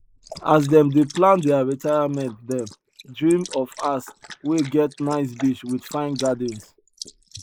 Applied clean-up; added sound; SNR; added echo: neural mask model Resemble Enhance denoiser.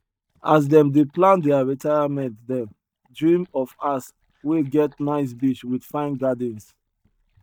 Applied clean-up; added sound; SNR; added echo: neural mask model DeepFilterNet 3.